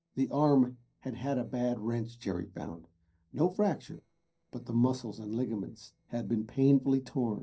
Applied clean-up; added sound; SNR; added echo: neural separator model SepFormer DNS4.